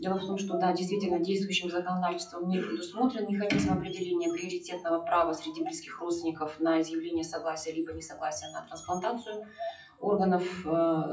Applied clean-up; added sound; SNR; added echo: classical method WPE with log-MMSE.